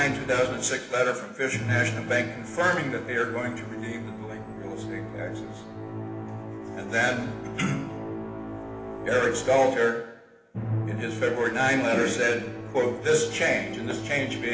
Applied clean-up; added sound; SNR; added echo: none; Musical instrument; 7 dB; reverberation time 1.0 s.